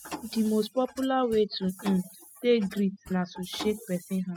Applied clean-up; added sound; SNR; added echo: classical method spectral subtraction.